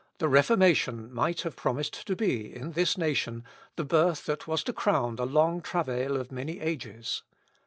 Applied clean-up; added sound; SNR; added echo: none; none; none; none.